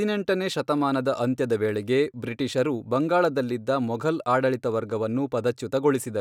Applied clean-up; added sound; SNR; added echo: none; none; none; none.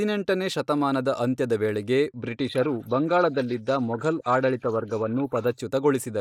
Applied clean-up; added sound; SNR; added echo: neural mask model Resemble Enhance denoiser.